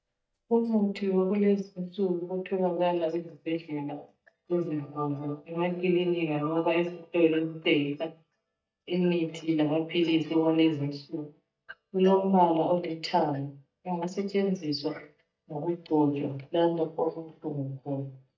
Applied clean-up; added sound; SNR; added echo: neural mask model DeepFilterNet 3.